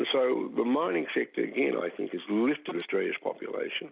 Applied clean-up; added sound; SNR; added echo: none; none; none; none.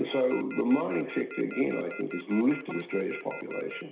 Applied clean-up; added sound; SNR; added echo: none; Telephone; 15 dB; reverberation time 0.5 s.